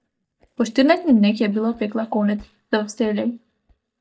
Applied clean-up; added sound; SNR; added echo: neural mask model DeepFilterNet 3.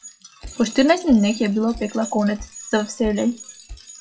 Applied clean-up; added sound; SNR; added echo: classical method WPE with log-MMSE.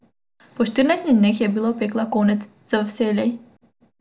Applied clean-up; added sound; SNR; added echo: none; none; none; none.